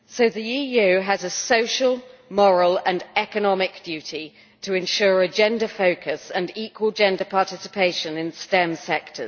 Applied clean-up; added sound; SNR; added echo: none; none; none; none.